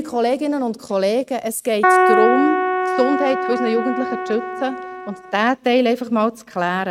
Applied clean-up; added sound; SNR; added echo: neural mask model RNNoise.